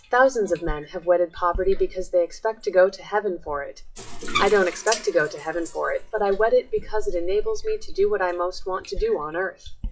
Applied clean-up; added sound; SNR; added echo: classical method WPE with log-MMSE.